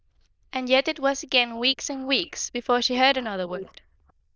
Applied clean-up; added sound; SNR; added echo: neural diffusion model UNIVERSE++.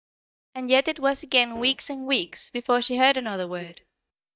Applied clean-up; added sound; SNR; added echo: neural mask model DeepFilterNet 3.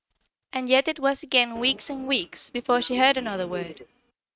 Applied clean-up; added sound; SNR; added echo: neural mask model RNNoise.